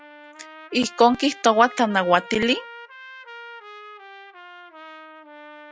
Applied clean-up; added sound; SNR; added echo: none; Trumpet; 18 dB; none.